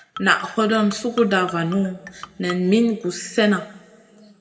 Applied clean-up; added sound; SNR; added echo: none; Marimba, xylophone; 17 dB; reverberation time 1.2 s.